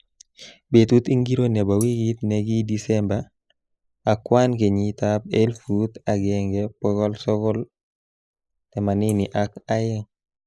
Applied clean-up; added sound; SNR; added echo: neural mask model Resemble Enhance denoiser.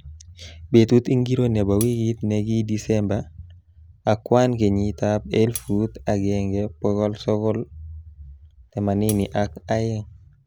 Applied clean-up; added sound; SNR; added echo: none; Cutlery, silverware; 15 dB; none.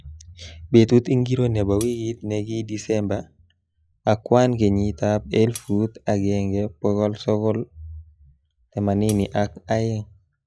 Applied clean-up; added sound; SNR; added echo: classical method log-MMSE.